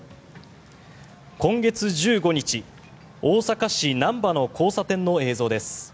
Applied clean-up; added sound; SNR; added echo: none; none; none; none.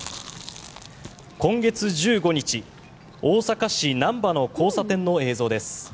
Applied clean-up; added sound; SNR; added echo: none; Chewing, mastication; 16 dB; none.